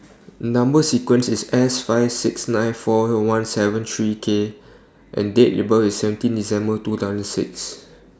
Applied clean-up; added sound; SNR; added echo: none; none; none; none.